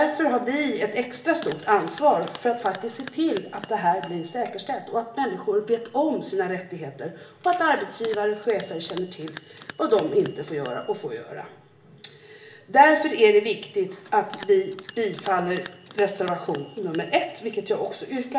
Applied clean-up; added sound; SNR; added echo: none; Bell; 17 dB; reverberation time 0.4 s.